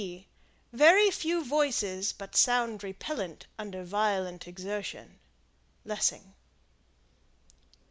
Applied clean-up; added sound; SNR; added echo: none; none; none; none.